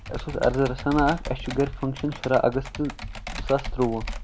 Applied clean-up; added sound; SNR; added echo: none; Computer keyboard; 8 dB; none.